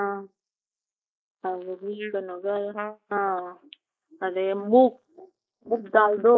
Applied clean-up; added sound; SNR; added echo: neural mask model Resemble Enhance denoiser.